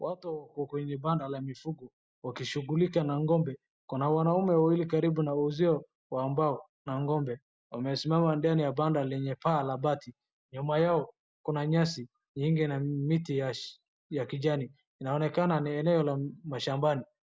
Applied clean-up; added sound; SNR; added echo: none; none; none; none.